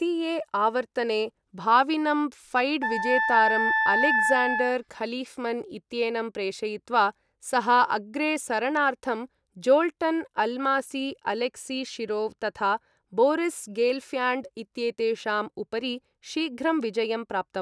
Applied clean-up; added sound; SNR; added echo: none; Wind instrument, woodwind instrument; -1 dB; none.